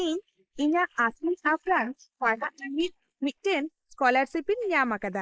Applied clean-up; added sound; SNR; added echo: neural mask model Resemble Enhance denoiser.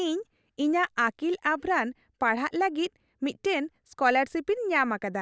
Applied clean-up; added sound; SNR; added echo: none; none; none; none.